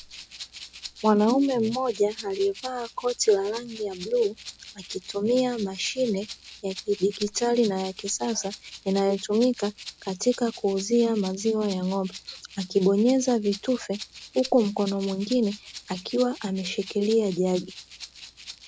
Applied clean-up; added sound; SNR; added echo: none; Rattle (instrument); 17 dB; none.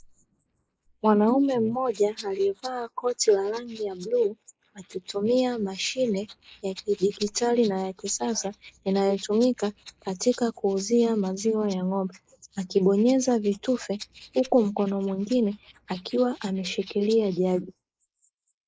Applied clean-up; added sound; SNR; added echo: neural mask model Resemble Enhance denoiser.